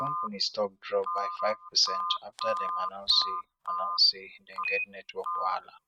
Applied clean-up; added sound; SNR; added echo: neural mask model RNNoise.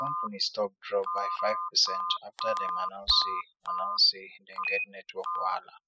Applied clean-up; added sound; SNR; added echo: classical method spectral subtraction.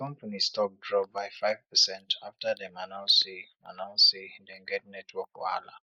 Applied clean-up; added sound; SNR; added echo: neural mask model Resemble Enhance denoiser.